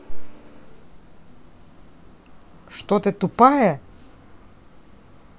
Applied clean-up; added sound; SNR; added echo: none; none; none; none.